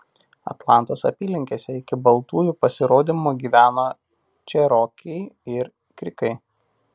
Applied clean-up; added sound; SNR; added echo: none; none; none; none.